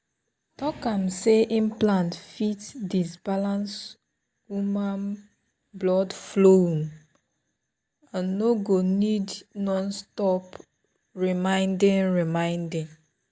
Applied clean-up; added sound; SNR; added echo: none; none; none; none.